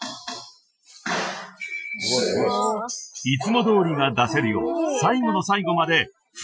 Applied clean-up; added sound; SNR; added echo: classical method Wiener filter.